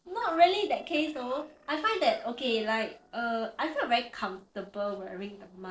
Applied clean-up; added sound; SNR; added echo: neural separator model SepFormer DNS4.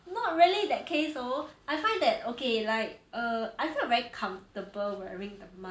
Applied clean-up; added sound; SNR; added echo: none; none; none; none.